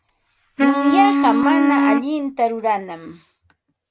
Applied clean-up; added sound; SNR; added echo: none; Wind instrument, woodwind instrument; -3 dB; none.